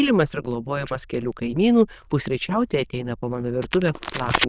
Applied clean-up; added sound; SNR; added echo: neural diffusion model UNIVERSE++.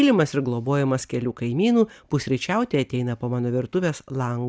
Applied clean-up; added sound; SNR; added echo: none; none; none; none.